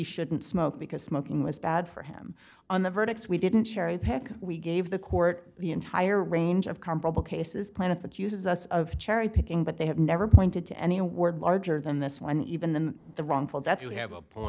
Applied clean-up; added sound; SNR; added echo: none; none; none; none.